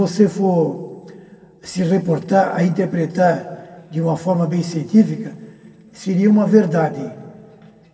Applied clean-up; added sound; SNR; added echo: none; none; none; reverberation time 2.7 s.